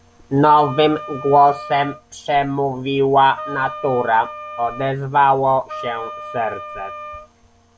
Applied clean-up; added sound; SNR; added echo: none; Wind instrument, woodwind instrument; 13 dB; none.